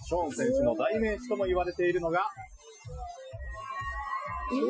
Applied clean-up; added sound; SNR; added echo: classical method Wiener filter.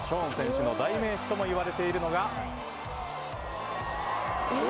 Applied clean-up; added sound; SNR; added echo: none; Bowed string instrument; 14 dB; none.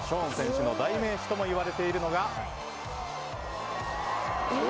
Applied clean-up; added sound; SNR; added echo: none; none; none; none.